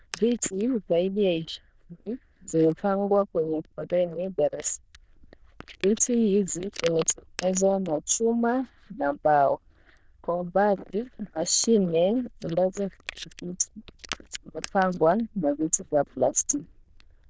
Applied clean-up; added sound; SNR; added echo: neural diffusion model UNIVERSE++.